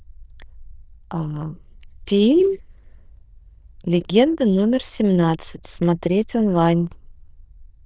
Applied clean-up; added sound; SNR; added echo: neural diffusion model UNIVERSE++.